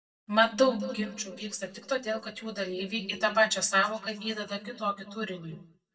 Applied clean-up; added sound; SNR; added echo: neural mask model DeepFilterNet 3.